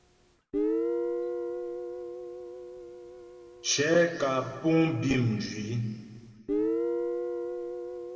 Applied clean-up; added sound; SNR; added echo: none; Guitar; 3 dB; reverberation time 2.2 s.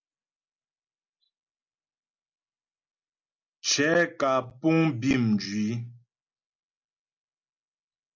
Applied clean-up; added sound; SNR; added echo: none; none; none; none.